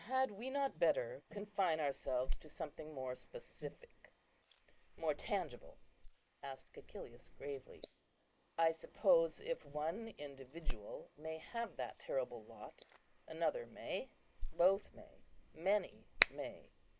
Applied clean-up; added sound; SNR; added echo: neural mask model Resemble Enhance denoiser.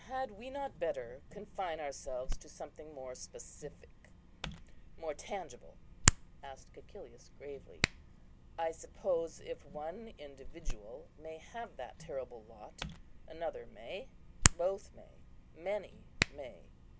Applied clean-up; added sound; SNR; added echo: none; Hands; -3 dB; none.